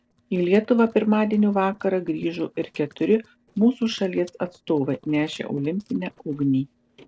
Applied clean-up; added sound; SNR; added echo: neural separator model SepFormer DNS4.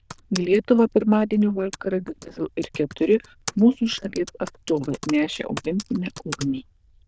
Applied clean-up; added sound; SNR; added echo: neural diffusion model UNIVERSE++.